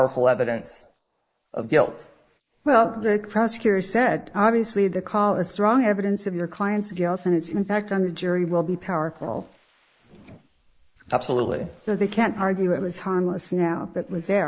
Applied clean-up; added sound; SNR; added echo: neural mask model Resemble Enhance denoiser.